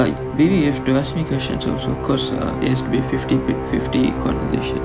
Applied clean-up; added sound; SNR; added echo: none; Musical instrument; 5 dB; none.